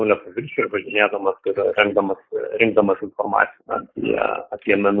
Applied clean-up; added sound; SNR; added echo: neural mask model Resemble Enhance denoiser.